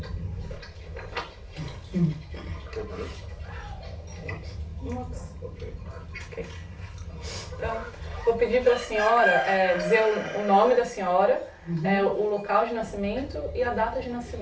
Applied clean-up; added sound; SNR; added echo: none; none; none; reverberation time 0.3 s.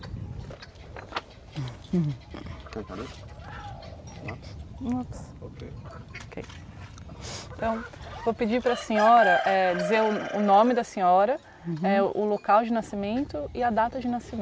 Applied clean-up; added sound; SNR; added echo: none; none; none; none.